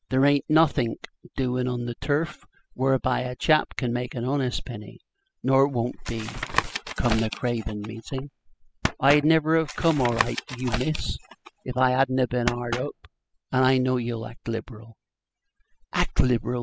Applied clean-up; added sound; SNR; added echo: classical method spectral subtraction.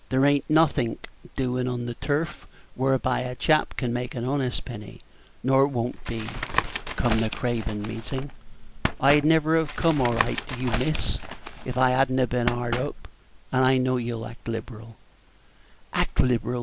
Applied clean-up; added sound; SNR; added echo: none; Tap; 6 dB; none.